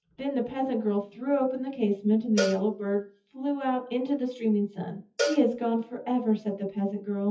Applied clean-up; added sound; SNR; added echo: classical method WPE with log-MMSE.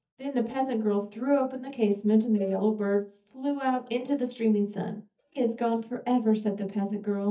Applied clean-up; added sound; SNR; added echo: neural mask model DeepFilterNet 3.